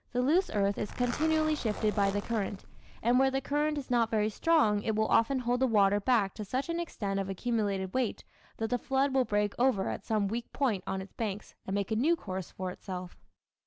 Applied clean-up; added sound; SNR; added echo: none; Zipper (clothing); 11 dB; none.